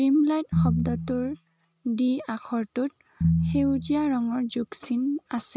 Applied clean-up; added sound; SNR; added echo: neural mask model RNNoise.